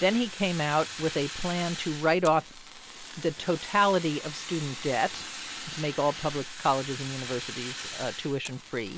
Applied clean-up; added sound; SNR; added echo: none; Fire; 11 dB; none.